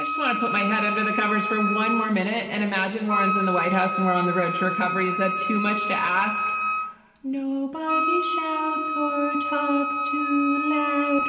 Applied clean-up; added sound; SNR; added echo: none; Wind instrument, woodwind instrument; 1 dB; reverberation time 2.3 s.